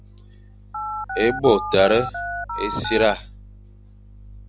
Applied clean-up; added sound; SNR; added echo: none; Telephone; 6 dB; none.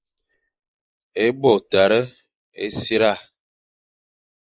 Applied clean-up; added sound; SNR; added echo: neural mask model Resemble Enhance denoiser.